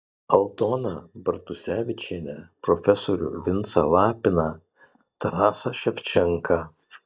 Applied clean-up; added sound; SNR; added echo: neural mask model DeepFilterNet 3.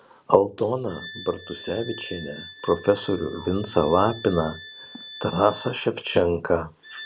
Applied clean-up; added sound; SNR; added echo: none; Wind instrument, woodwind instrument; 17 dB; none.